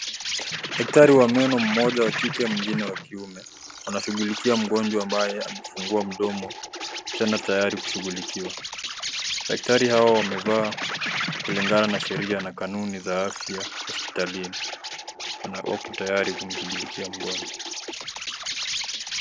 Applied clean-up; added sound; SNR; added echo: none; Insect; 6 dB; none.